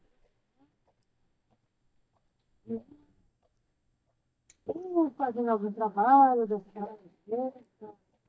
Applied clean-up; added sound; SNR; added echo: neural mask model DeepFilterNet 3.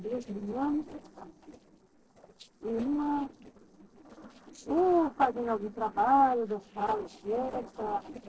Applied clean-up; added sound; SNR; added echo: neural separator model SepFormer DNS4.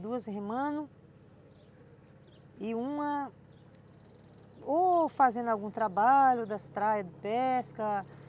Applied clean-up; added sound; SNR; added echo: none; none; none; none.